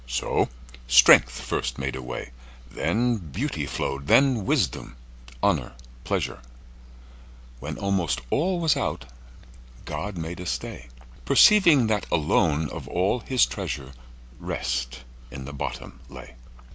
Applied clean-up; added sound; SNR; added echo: none; none; none; none.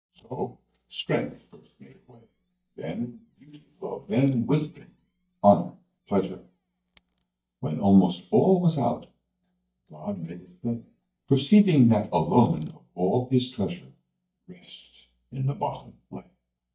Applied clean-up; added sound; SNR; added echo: neural mask model DeepFilterNet 3.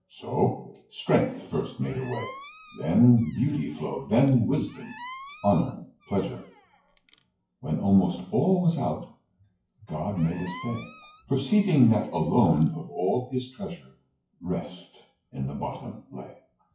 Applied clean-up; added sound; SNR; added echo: classical method WPE with log-MMSE.